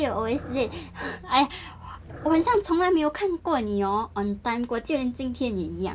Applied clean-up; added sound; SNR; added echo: none; Dog; 17 dB; none.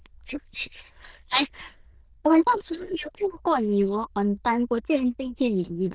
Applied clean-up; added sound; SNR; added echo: neural diffusion model UNIVERSE++.